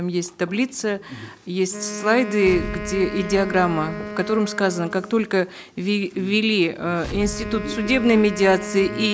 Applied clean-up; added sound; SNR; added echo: none; Wind instrument, woodwind instrument + Explosion; 11 dB; none.